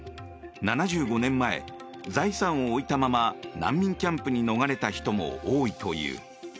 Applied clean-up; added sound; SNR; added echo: none; none; none; none.